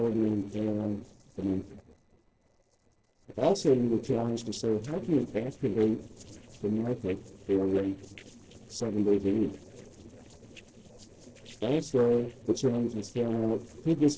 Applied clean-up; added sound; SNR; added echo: neural separator model SepFormer DNS4.